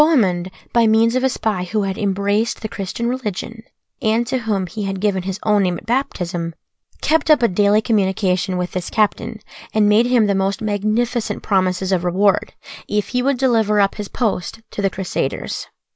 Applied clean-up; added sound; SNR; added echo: none; none; none; none.